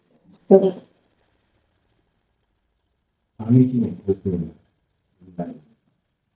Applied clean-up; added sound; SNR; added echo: neural mask model DeepFilterNet 3.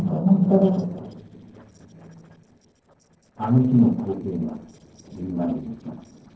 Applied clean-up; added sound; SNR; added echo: neural separator model SepFormer DNS4.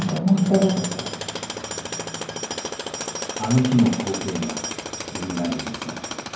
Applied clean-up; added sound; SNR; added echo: none; Tools; 7 dB; reverberation time 0.9 s.